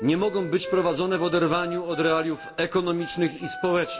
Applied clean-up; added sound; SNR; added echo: none; Wind instrument, woodwind instrument; 13 dB; reverberation time 2.1 s.